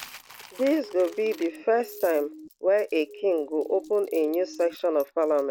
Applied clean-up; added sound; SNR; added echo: none; Coin (dropping) + Siren; 18 dB; none.